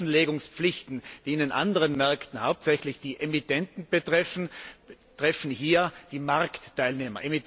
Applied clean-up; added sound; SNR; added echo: none; none; none; none.